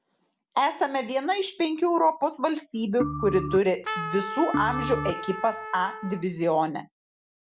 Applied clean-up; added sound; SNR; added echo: none; Organ + Trumpet; 6 dB; none.